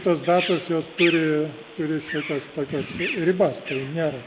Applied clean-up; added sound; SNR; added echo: neural mask model Resemble Enhance denoiser.